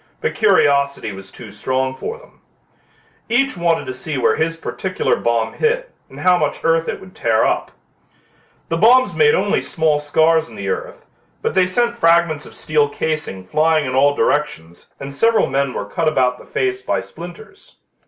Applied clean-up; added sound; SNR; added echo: none; none; none; none.